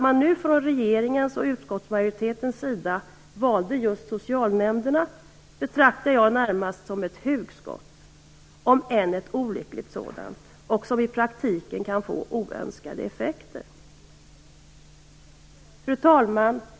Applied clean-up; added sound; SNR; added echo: none; none; none; none.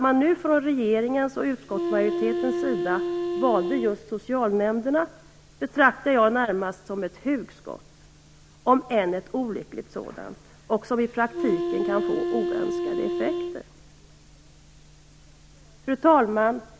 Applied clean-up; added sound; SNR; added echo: none; Wind instrument, woodwind instrument; 3 dB; none.